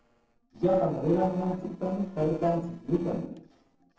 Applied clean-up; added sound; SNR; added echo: neural separator model SepFormer DNS4.